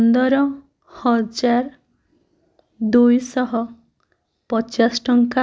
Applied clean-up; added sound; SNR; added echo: none; none; none; none.